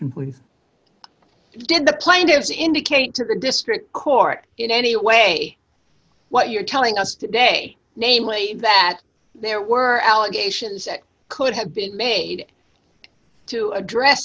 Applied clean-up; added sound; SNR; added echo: none; none; none; none.